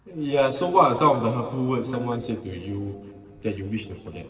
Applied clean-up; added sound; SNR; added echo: neural separator model SepFormer DNS4.